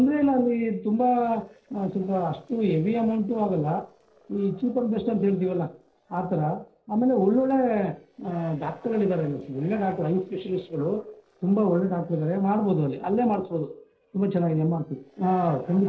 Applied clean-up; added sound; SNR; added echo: neural separator model SepFormer DNS4.